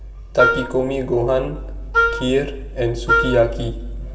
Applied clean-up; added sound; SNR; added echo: none; Wind instrument, woodwind instrument; 1 dB; reverberation time 2.5 s.